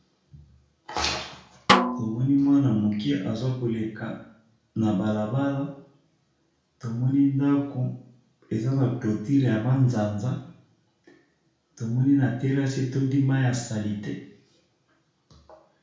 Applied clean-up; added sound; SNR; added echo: none; Snare drum; 0 dB; reverberation time 0.5 s.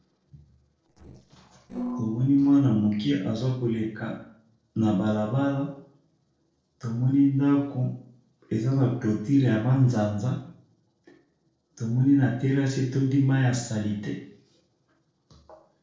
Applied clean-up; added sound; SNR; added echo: neural separator model SepFormer DNS4.